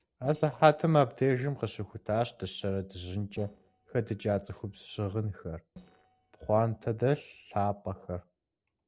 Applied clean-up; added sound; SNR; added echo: neural separator model SepFormer DNS4.